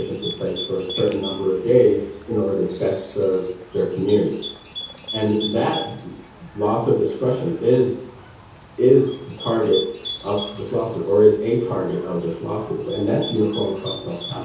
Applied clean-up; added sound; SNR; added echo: none; Bird; 14 dB; reverberation time 0.7 s.